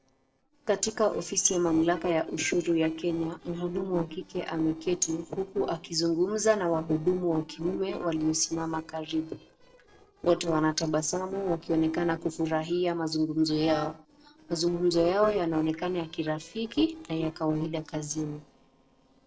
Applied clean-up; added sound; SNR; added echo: neural separator model SepFormer DNS4.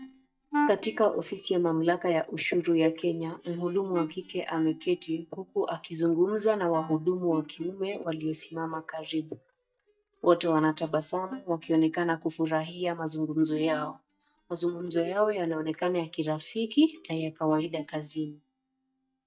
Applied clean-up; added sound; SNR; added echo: neural mask model DeepFilterNet 3.